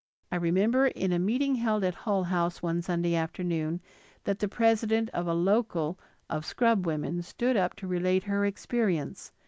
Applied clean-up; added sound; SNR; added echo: none; none; none; none.